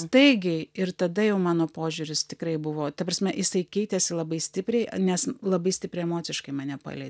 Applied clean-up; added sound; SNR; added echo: none; none; none; none.